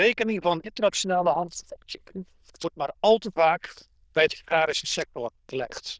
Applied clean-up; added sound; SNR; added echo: neural diffusion model UNIVERSE++.